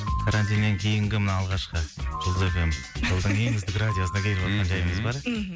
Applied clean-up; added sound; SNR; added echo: none; Ringtone / Chime; 13 dB; none.